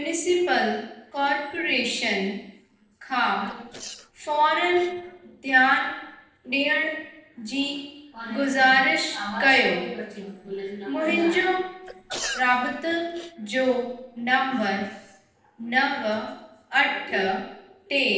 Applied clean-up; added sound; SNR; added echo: neural separator model SepFormer DNS4.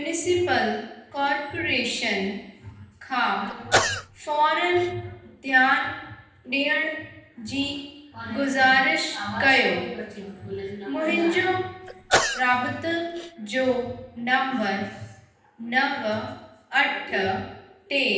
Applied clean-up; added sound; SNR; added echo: none; Sneeze / Cough; 3 dB; reverberation time 0.9 s.